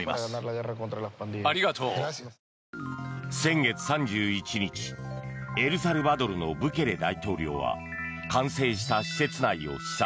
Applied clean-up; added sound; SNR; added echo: none; none; none; none.